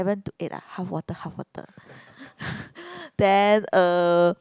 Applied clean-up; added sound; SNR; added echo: none; none; none; none.